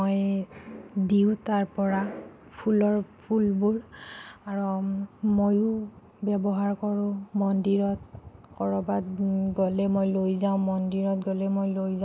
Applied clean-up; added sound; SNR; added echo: none; none; none; none.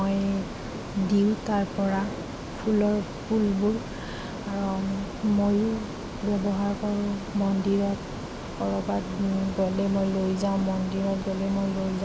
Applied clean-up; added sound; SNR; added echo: none; Ocean; 9 dB; none.